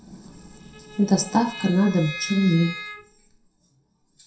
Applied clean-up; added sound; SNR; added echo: classical method WPE with log-MMSE.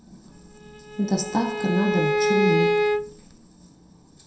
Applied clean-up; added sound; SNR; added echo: none; Bowed string instrument; -3 dB; reverberation time 0.6 s.